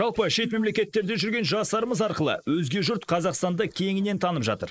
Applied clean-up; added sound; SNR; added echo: neural mask model Resemble Enhance denoiser.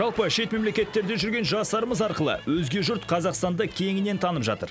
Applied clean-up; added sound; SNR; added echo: none; none; none; none.